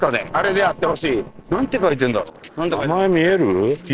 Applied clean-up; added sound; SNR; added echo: neural separator model SepFormer DNS4.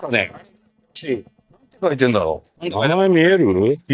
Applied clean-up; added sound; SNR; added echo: neural mask model DeepFilterNet 3.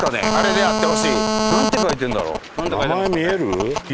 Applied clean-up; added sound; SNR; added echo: none; Telephone; 1 dB; none.